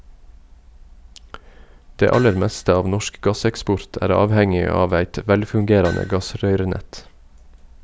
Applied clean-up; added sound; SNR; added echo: none; Hammer; 19 dB; none.